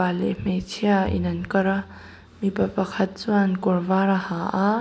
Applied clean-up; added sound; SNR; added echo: none; Bowed string instrument; 16 dB; none.